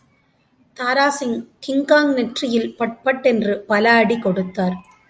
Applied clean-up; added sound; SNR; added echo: none; none; none; none.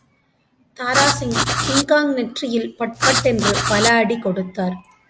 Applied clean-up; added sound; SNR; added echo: none; Writing; -1 dB; none.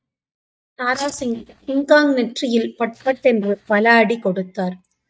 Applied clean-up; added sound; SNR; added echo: neural mask model DeepFilterNet 3.